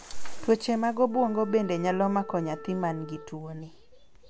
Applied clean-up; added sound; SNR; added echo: none; Shatter + Wind instrument, woodwind instrument; 17 dB; none.